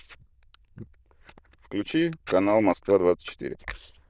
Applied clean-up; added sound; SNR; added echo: neural diffusion model UNIVERSE++.